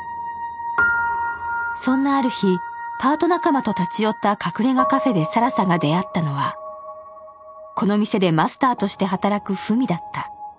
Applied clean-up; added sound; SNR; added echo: none; none; none; none.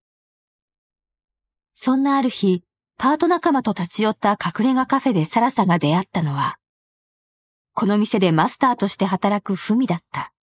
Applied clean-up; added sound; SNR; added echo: neural mask model Resemble Enhance denoiser.